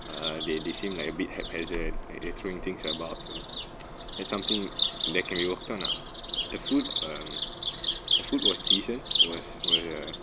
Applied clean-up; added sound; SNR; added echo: none; Bird vocalization, bird call, bird song; -4 dB; none.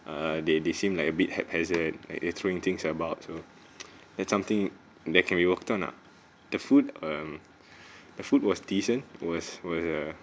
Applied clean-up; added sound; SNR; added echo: none; none; none; none.